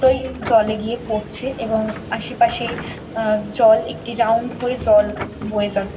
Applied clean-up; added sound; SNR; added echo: none; Subway, metro, underground; 12 dB; reverberation time 1.5 s.